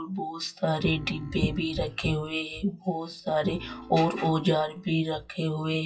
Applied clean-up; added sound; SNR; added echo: classical method WPE with log-MMSE.